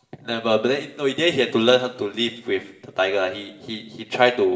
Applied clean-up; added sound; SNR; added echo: none; none; none; reverberation time 1.1 s.